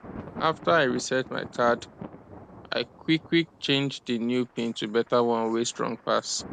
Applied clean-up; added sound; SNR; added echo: none; Thunder; 18 dB; none.